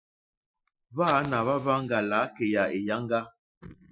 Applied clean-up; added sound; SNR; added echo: classical method Wiener filter.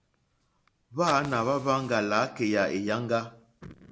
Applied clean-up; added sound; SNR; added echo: none; Fire; 19 dB; none.